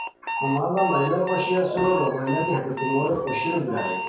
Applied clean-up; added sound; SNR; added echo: none; Alarm; 6 dB; reverberation time 0.5 s.